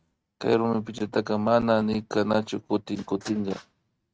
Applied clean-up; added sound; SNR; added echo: neural mask model RNNoise.